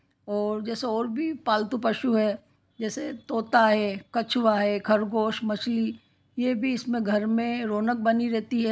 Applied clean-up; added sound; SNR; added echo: none; none; none; none.